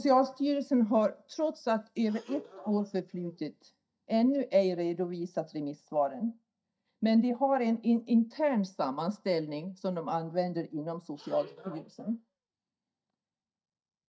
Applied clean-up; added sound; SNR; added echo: neural mask model DeepFilterNet 3.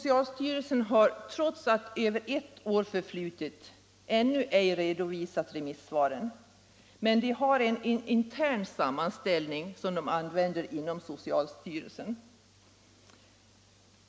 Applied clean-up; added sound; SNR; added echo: none; none; none; none.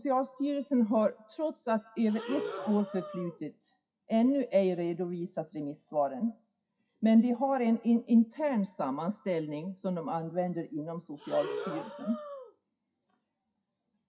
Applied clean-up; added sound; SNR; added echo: classical method WPE with log-MMSE.